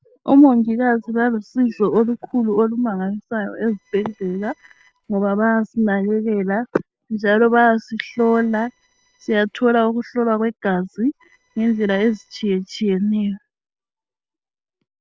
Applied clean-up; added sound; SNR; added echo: neural separator model SepFormer DNS4.